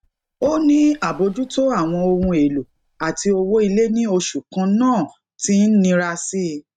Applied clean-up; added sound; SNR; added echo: neural mask model RNNoise.